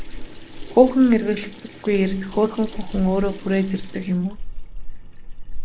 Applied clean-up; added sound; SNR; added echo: none; Sink (filling or washing) / Water tap, faucet; 7 dB; none.